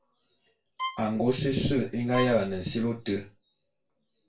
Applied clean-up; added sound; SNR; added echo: none; Bowed string instrument; 12 dB; reverberation time 0.2 s.